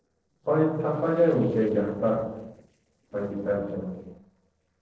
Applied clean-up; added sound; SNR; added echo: neural separator model SepFormer DNS4.